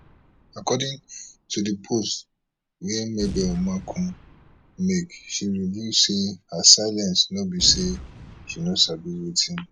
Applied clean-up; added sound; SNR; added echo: none; Boom; 17 dB; none.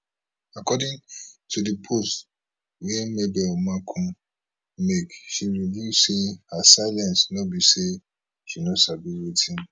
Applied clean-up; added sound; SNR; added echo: none; none; none; none.